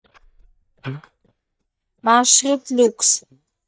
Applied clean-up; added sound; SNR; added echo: neural mask model DeepFilterNet 3.